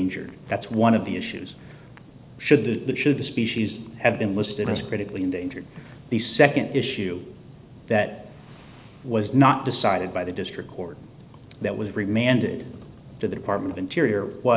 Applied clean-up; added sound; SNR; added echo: none; none; none; none.